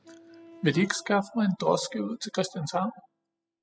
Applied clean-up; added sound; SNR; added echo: classical method spectral subtraction.